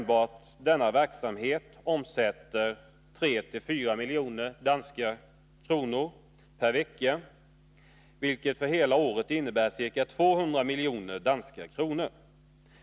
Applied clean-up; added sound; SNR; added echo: none; none; none; none.